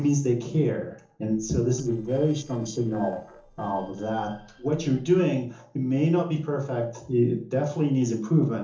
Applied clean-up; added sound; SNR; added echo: neural separator model SepFormer DNS4.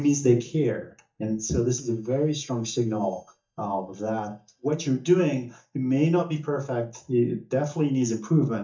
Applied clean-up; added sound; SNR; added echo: neural mask model DeepFilterNet 3.